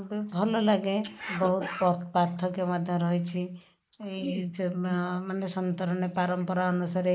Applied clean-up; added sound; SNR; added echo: neural mask model Resemble Enhance denoiser.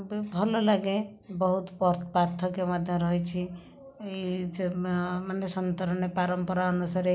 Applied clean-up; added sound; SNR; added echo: none; none; none; none.